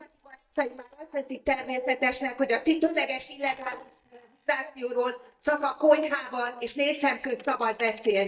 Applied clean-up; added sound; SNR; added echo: neural mask model DeepFilterNet 3.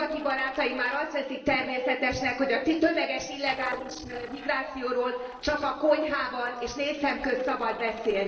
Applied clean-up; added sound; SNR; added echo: neural separator model SepFormer DNS4.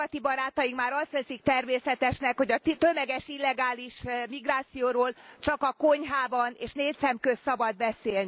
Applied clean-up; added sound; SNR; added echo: none; none; none; none.